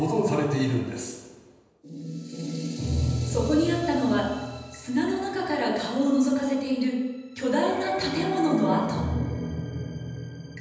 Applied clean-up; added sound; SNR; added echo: none; none; none; reverberation time 1.1 s.